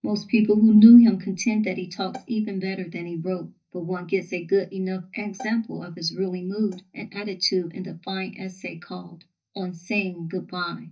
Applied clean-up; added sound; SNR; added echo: neural mask model DeepFilterNet 3.